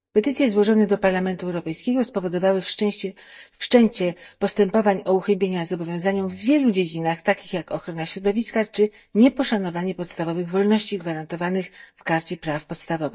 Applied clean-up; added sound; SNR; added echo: neural mask model DeepFilterNet 3.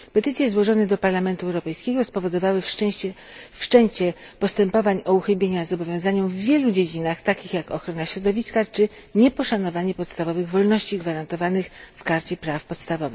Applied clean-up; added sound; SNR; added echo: none; none; none; none.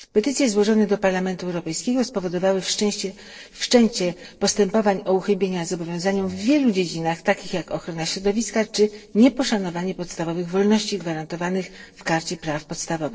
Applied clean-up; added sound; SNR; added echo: neural separator model SepFormer DNS4.